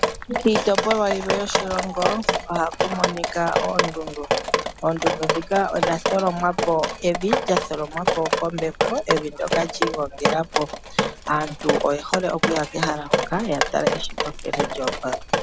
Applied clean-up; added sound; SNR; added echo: none; Drip; 0 dB; none.